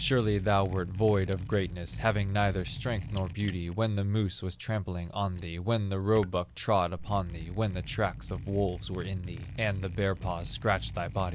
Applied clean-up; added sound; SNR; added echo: none; Liquid; 12 dB; none.